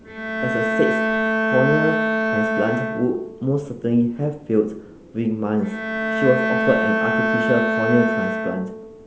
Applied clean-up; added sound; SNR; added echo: none; Bowed string instrument; 0 dB; none.